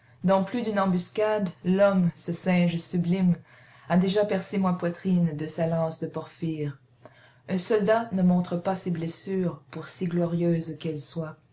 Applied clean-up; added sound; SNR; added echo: none; none; none; none.